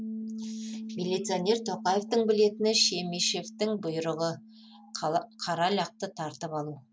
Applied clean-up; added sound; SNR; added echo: none; Piano; 12 dB; none.